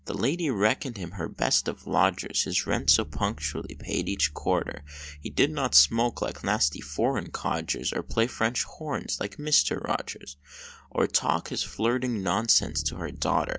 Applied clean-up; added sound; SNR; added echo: none; Bass guitar; 18 dB; none.